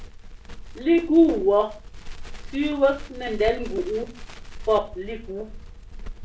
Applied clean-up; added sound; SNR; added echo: none; Crackle; 12 dB; reverberation time 0.3 s.